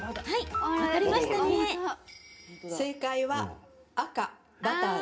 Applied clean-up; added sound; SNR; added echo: none; none; none; reverberation time 0.3 s.